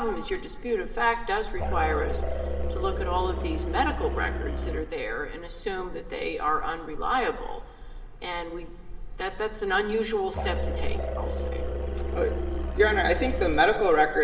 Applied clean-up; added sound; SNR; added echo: none; Musical instrument; 3 dB; reverberation time 2.1 s.